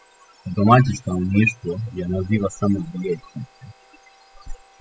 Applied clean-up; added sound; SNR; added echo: classical method spectral subtraction.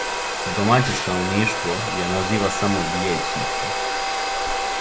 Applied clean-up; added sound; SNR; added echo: none; Domestic sounds, home sounds; 0 dB; none.